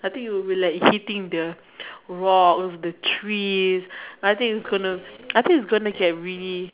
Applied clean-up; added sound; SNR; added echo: none; none; none; none.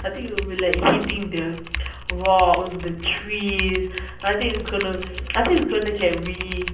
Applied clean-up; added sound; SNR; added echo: none; Typing; 7 dB; reverberation time 0.6 s.